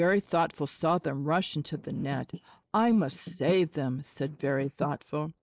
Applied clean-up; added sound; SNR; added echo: neural mask model Resemble Enhance denoiser.